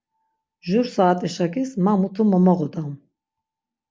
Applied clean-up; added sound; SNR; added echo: none; none; none; none.